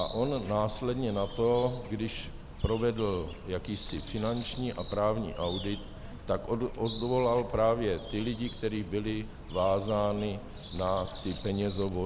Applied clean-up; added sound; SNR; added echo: none; Bird; 11 dB; none.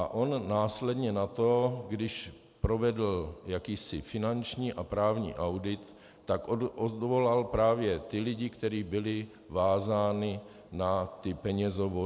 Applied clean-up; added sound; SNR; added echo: none; none; none; none.